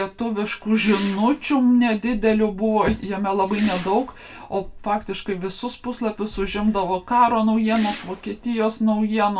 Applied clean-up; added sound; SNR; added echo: none; Whoosh, swoosh, swish; 14 dB; reverberation time 0.2 s.